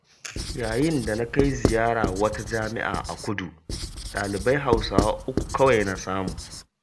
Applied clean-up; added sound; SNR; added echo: none; Writing; 4 dB; none.